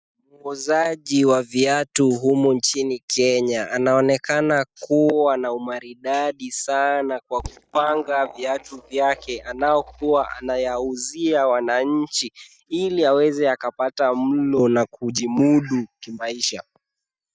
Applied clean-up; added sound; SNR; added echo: neural mask model DeepFilterNet 3.